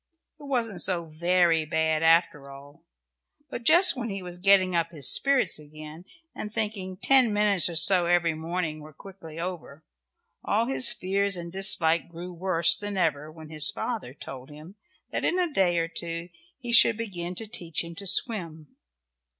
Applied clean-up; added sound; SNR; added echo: none; none; none; none.